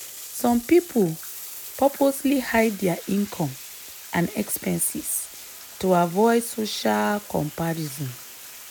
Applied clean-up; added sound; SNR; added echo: none; Bathtub (filling or washing); 15 dB; none.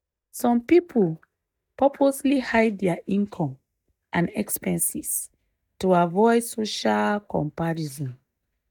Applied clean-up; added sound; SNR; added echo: neural mask model DeepFilterNet 3.